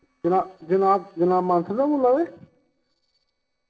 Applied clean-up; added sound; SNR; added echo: neural separator model SepFormer DNS4.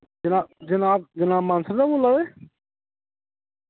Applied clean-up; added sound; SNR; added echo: none; none; none; none.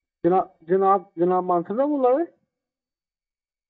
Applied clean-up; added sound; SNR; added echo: neural mask model DeepFilterNet 3.